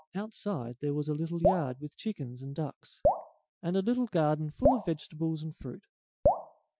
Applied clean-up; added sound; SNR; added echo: classical method Wiener filter.